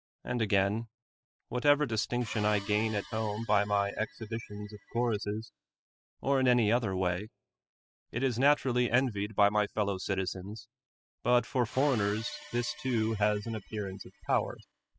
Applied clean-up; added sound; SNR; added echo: classical method spectral subtraction.